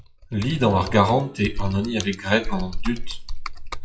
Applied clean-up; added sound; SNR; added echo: classical method WPE with log-MMSE.